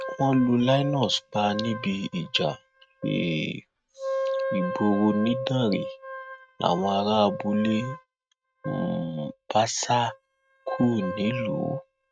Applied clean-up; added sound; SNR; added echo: neural mask model RNNoise.